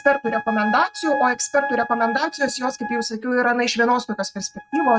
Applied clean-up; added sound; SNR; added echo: neural mask model RNNoise.